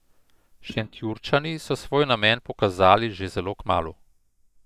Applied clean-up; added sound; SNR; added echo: neural mask model DeepFilterNet 3.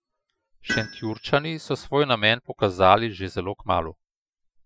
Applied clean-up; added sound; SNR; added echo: classical method Wiener filter.